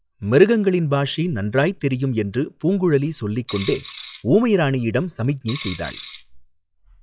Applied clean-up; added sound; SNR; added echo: classical method log-MMSE.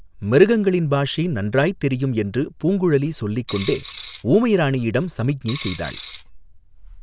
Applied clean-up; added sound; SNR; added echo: none; Coin (dropping); 15 dB; none.